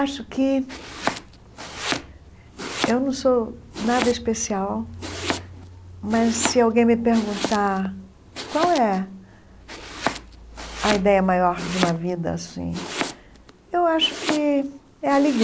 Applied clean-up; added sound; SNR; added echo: none; Domestic sounds, home sounds; 9 dB; none.